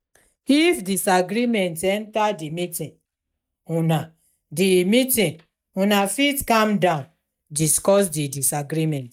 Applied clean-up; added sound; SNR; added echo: neural mask model DeepFilterNet 3.